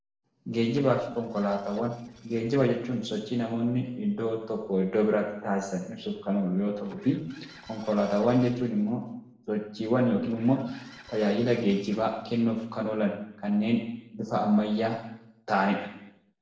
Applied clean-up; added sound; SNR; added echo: neural separator model SepFormer DNS4.